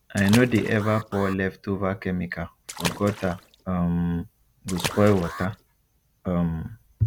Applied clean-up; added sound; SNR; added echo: none; Alarm + Water / Splash, splatter; 12 dB; none.